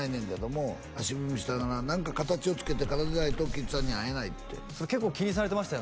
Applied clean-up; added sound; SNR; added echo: none; Water / Splash, splatter; 1 dB; none.